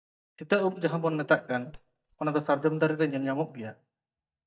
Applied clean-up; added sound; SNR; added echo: neural mask model DeepFilterNet 3.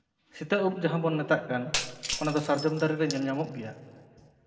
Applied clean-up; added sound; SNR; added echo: none; Shatter; 9 dB; reverberation time 2.2 s.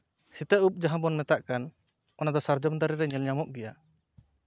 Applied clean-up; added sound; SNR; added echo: none; none; none; none.